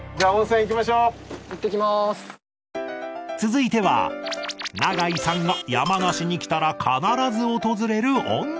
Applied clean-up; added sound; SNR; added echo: none; none; none; none.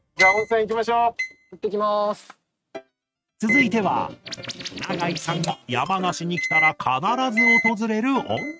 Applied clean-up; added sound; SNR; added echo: neural mask model RNNoise.